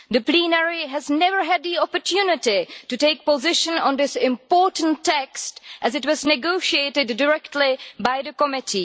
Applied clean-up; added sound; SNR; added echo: none; none; none; none.